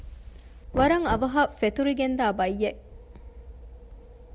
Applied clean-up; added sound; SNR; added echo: none; Knock; 12 dB; none.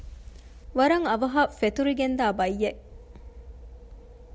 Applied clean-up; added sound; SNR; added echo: none; none; none; none.